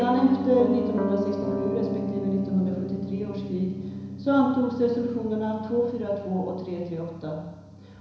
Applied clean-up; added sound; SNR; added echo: none; Piano; 5 dB; reverberation time 1.0 s.